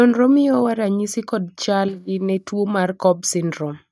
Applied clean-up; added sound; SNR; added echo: neural mask model DeepFilterNet 3.